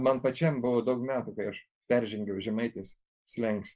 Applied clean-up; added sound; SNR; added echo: neural mask model Resemble Enhance denoiser.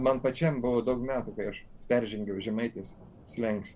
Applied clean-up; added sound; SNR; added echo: none; Thunder; 17 dB; none.